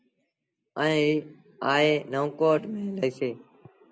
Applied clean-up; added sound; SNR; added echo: none; none; none; none.